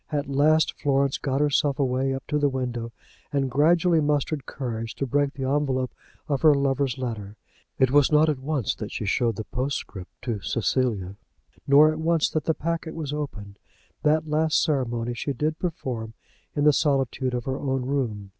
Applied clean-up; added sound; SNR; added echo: none; none; none; none.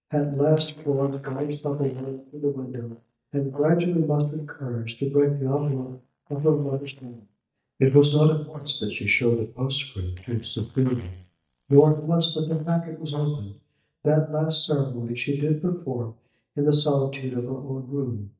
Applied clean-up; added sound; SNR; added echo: neural mask model DeepFilterNet 3.